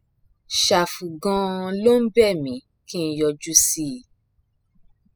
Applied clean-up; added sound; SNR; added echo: classical method spectral subtraction.